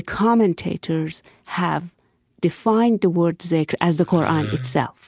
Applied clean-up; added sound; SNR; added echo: neural mask model RNNoise.